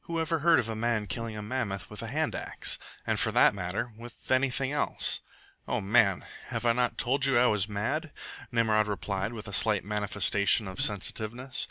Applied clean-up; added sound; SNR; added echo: none; Buzz; 14 dB; none.